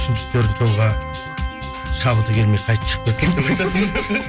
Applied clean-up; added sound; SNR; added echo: none; Organ; 13 dB; none.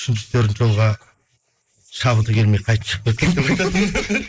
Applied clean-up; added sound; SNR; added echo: neural mask model Resemble Enhance denoiser.